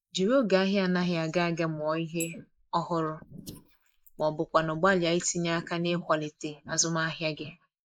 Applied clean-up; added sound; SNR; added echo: neural mask model Resemble Enhance denoiser.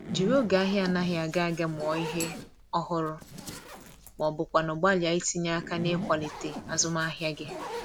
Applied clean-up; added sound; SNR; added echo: none; Zipper (clothing); 10 dB; none.